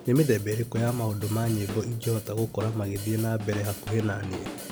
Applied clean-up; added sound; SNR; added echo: none; Drum / Drum kit; 12 dB; none.